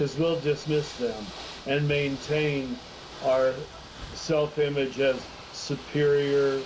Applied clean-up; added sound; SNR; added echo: none; Ocean / Boat, Water vehicle; 15 dB; none.